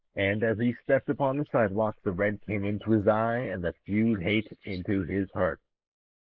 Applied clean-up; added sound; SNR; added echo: neural mask model Resemble Enhance denoiser.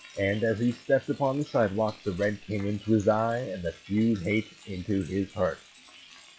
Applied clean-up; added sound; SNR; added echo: classical method log-MMSE.